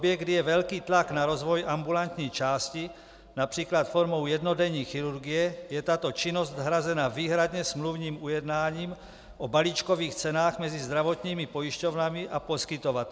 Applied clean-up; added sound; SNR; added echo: none; none; none; none.